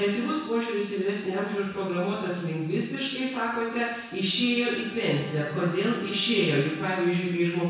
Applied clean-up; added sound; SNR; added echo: none; Bowed string instrument; 20 dB; reverberation time 1.0 s.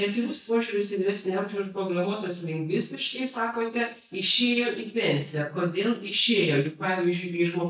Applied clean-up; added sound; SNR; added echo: neural mask model DeepFilterNet 3.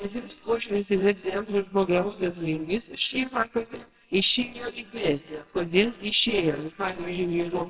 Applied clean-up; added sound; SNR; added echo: neural separator model SepFormer WHAMR!.